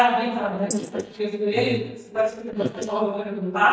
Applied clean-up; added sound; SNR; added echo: neural mask model DeepFilterNet 3.